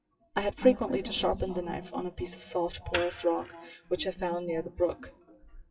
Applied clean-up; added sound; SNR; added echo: classical method WPE with log-MMSE.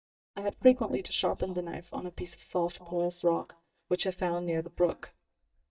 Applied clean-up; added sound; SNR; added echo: neural mask model DeepFilterNet 3.